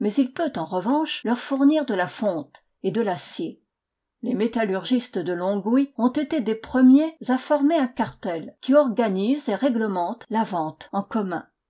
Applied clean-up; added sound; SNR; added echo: none; none; none; none.